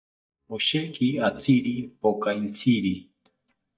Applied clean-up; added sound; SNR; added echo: neural mask model DeepFilterNet 3.